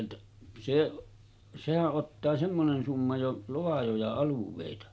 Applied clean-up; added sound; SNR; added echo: none; none; none; none.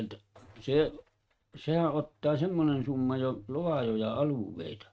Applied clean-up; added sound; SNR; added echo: neural mask model RNNoise.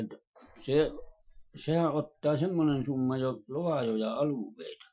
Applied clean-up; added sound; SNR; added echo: classical method Wiener filter.